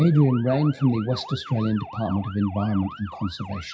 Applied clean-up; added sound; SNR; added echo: classical method WPE with log-MMSE.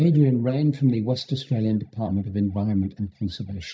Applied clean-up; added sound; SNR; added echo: neural mask model DeepFilterNet 3.